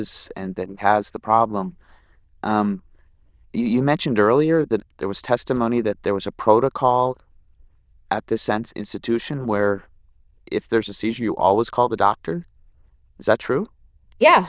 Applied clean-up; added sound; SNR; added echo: neural diffusion model UNIVERSE++.